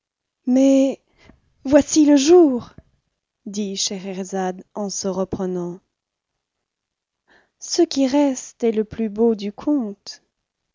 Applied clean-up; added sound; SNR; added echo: none; none; none; none.